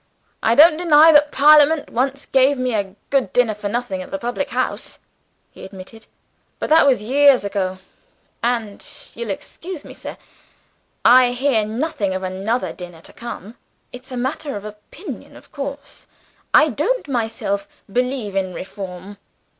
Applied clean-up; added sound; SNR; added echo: none; none; none; none.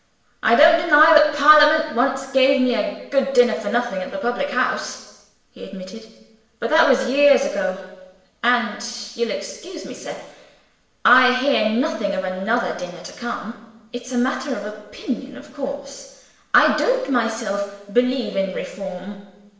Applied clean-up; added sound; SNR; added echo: none; none; none; reverberation time 0.9 s.